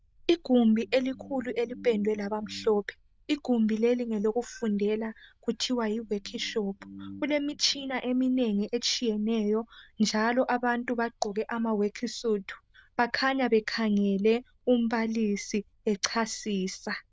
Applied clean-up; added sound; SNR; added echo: neural diffusion model UNIVERSE++.